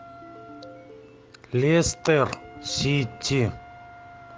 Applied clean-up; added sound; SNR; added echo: none; Ringtone + Wind instrument, woodwind instrument; 19 dB; none.